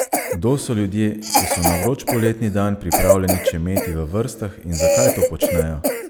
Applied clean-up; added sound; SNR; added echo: none; Cough; 0 dB; none.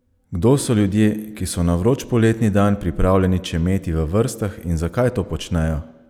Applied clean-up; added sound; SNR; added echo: none; none; none; none.